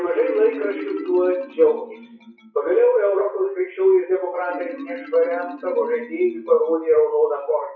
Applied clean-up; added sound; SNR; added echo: classical method WPE with log-MMSE.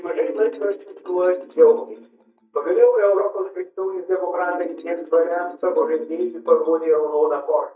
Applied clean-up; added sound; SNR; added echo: neural mask model DeepFilterNet 3.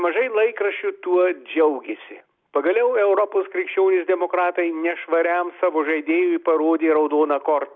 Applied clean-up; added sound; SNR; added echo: none; none; none; none.